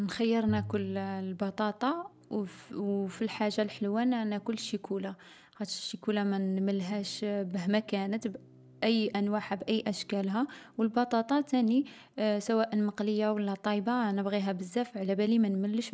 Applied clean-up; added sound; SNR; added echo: none; Piano; 13 dB; none.